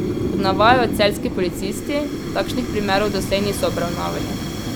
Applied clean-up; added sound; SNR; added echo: none; Fire; 3 dB; none.